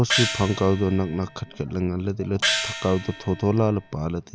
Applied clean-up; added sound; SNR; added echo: none; Gong; 5 dB; none.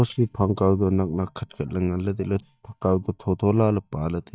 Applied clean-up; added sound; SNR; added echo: neural mask model DeepFilterNet 3.